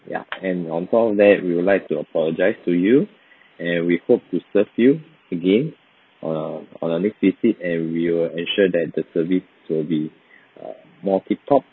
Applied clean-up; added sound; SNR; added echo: none; none; none; none.